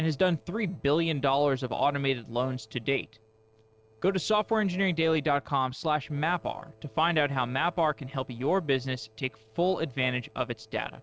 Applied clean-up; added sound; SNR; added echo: neural separator model SepFormer DNS4.